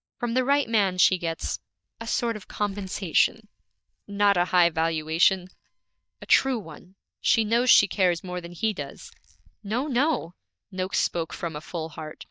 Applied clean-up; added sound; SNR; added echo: neural mask model DeepFilterNet 3.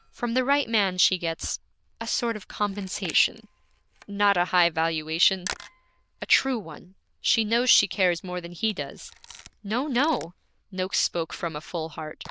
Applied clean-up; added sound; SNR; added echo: neural diffusion model UNIVERSE++.